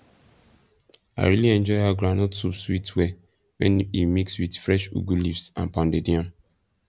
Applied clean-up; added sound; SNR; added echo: none; none; none; none.